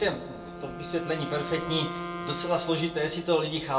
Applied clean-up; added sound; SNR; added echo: none; Wind instrument, woodwind instrument; 8 dB; reverberation time 0.2 s.